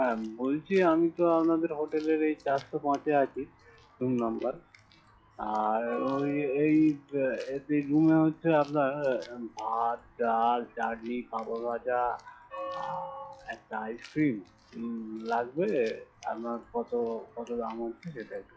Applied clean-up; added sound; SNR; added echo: classical method log-MMSE.